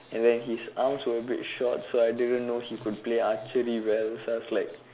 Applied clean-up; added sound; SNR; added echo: none; none; none; none.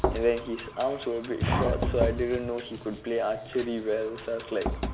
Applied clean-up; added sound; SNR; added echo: none; Knock + Fire; 3 dB; none.